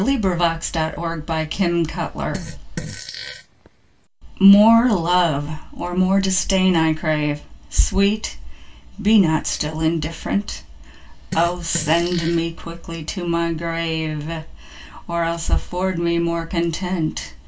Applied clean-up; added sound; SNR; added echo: none; Fart; 13 dB; reverberation time 0.2 s.